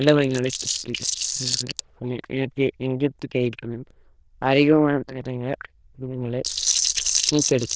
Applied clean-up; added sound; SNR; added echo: neural diffusion model UNIVERSE++.